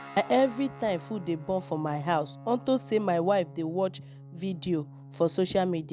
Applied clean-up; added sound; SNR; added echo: none; Guitar; 17 dB; none.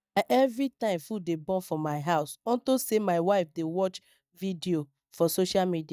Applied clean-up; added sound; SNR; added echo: neural mask model DeepFilterNet 3.